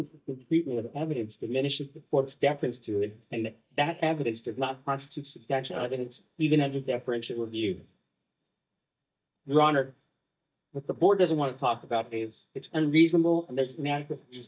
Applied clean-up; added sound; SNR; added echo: neural mask model DeepFilterNet 3.